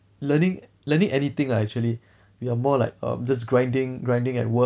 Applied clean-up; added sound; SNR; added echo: none; none; none; none.